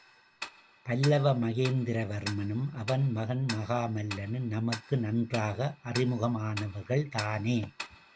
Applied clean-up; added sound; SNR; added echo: none; Tick-tock; 15 dB; none.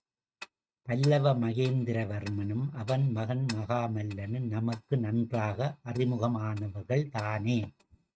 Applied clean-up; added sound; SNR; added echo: neural mask model RNNoise.